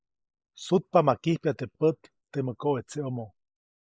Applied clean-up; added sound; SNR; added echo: neural mask model Resemble Enhance denoiser.